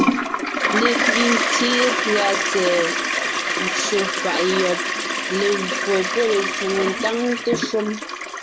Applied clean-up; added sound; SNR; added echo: none; Toilet flush; -1 dB; none.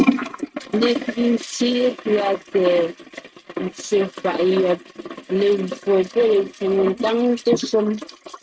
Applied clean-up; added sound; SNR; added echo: neural mask model RNNoise.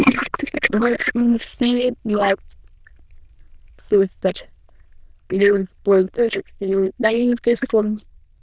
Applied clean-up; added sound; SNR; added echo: neural diffusion model UNIVERSE++.